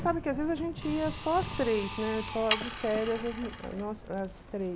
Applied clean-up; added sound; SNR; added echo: none; Sawing + Fireworks; 4 dB; none.